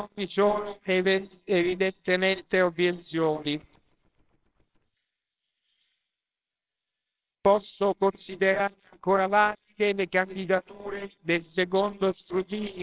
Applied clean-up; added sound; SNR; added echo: neural separator model SepFormer WHAMR!.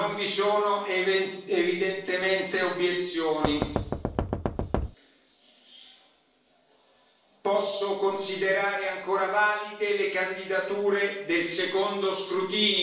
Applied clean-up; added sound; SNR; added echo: none; Knock; 2 dB; reverberation time 0.7 s.